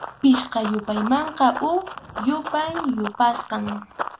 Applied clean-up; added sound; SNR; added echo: none; Run; 11 dB; none.